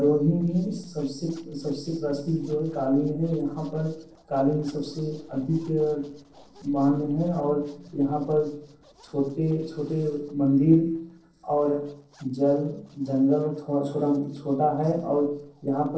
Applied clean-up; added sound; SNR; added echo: neural separator model SepFormer DNS4.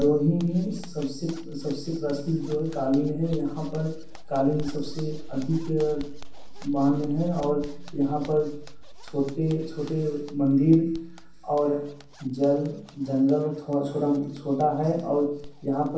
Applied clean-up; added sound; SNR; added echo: none; Zipper (clothing); 11 dB; reverberation time 0.7 s.